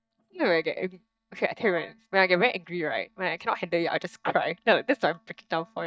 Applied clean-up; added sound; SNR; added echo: neural mask model DeepFilterNet 3.